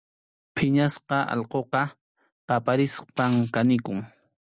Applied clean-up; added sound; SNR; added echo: none; Liquid; 16 dB; none.